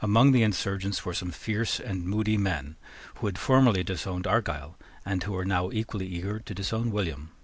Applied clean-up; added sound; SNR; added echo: none; none; none; none.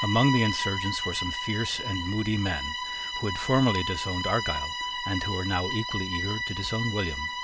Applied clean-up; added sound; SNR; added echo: none; Bowed string instrument; 3 dB; none.